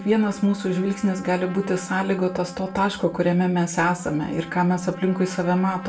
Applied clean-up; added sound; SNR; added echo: none; Trumpet; 20 dB; reverberation time 0.3 s.